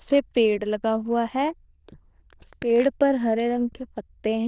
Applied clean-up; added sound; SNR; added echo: neural diffusion model UNIVERSE++.